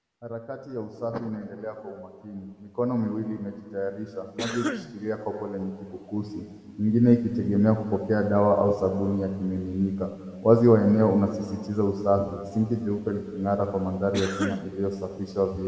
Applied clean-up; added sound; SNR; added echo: none; Cough; 9 dB; reverberation time 1.8 s.